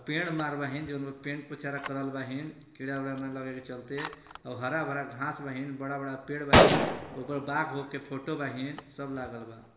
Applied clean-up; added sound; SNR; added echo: none; Gunshot, gunfire; -2 dB; reverberation time 0.9 s.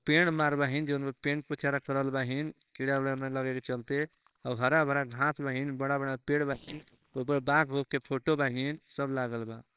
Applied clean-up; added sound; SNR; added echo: neural separator model SepFormer WHAMR!.